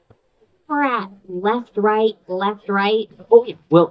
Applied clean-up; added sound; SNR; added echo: neural mask model DeepFilterNet 3.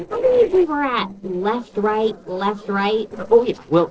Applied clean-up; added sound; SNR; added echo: neural separator model SepFormer DNS4.